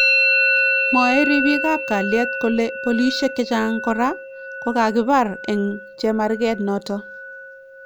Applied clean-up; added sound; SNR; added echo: none; Musical instrument; 2 dB; none.